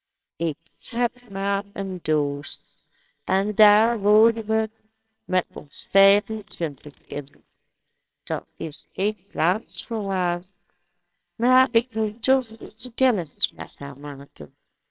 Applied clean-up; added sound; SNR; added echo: neural separator model SepFormer WHAMR!.